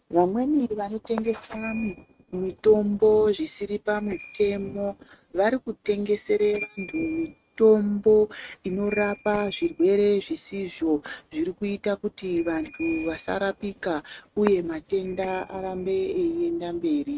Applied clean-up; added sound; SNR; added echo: neural mask model RNNoise.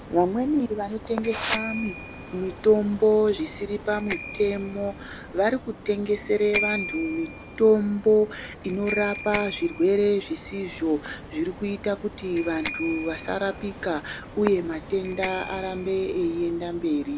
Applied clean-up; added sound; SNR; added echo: none; Bicycle bell; 12 dB; none.